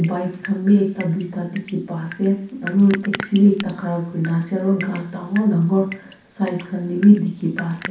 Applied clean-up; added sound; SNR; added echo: none; Drip; 17 dB; reverberation time 0.6 s.